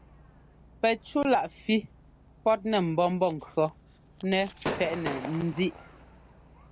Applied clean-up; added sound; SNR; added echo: none; Gunshot, gunfire / Fireworks; 13 dB; none.